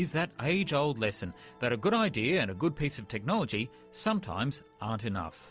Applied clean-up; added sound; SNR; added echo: none; none; none; none.